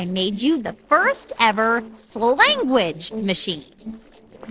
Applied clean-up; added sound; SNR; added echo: neural separator model SepFormer DNS4.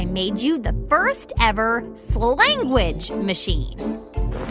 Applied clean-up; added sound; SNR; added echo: none; none; none; none.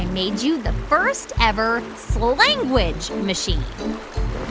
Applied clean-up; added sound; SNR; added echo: none; Stream; 18 dB; none.